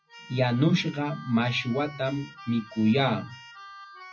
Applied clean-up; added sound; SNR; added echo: classical method WPE with log-MMSE.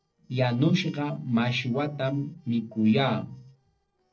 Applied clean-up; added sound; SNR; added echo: neural separator model SepFormer DNS4.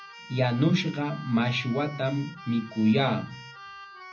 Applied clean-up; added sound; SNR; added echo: none; Keyboard (musical); 17 dB; reverberation time 0.4 s.